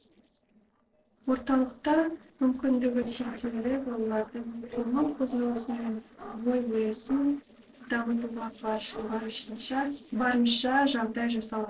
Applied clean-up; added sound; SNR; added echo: neural separator model SepFormer DNS4.